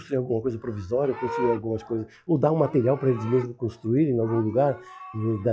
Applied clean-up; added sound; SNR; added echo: classical method log-MMSE.